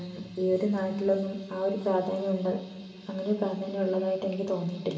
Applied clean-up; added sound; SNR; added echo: none; none; none; reverberation time 2.9 s.